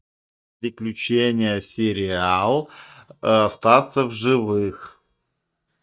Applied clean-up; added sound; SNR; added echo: neural mask model DeepFilterNet 3.